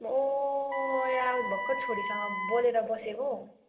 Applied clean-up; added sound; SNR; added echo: none; Wind instrument, woodwind instrument; 4 dB; reverberation time 0.5 s.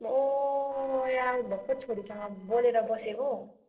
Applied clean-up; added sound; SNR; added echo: neural separator model SepFormer DNS4.